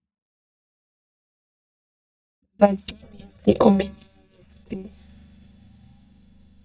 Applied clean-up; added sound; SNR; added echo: neural mask model DeepFilterNet 3.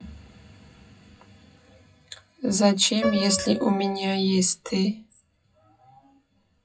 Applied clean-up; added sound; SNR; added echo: classical method WPE with log-MMSE.